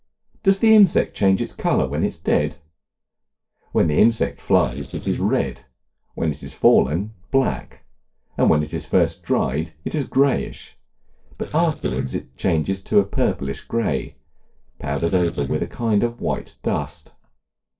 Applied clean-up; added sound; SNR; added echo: neural separator model SepFormer DNS4.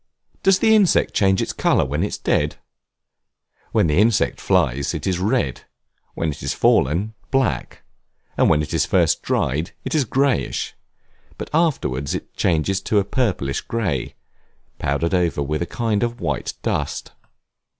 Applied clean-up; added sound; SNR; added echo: none; none; none; none.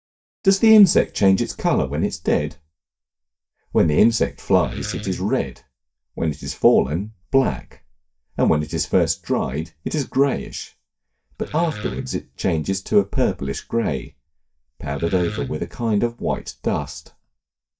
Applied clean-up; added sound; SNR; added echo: neural mask model DeepFilterNet 3.